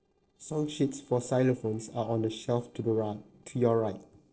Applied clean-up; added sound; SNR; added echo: neural separator model SepFormer DNS4.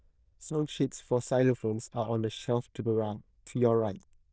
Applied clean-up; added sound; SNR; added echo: neural diffusion model UNIVERSE++.